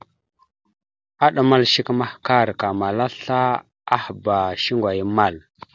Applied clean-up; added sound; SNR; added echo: none; none; none; none.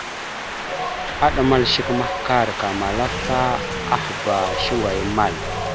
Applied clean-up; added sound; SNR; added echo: none; Wind; 3 dB; none.